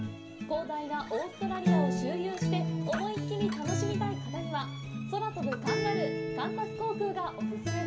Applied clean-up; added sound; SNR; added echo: none; Acoustic guitar; -3 dB; reverberation time 0.7 s.